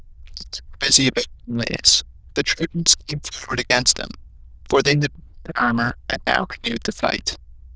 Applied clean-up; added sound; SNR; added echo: neural diffusion model UNIVERSE++.